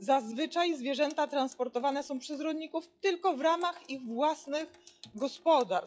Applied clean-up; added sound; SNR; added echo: classical method log-MMSE.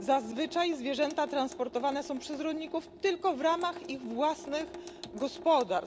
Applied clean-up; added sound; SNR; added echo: none; Sink (filling or washing) / Water tap, faucet; 15 dB; none.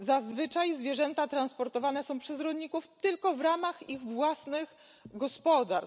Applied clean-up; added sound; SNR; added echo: none; none; none; none.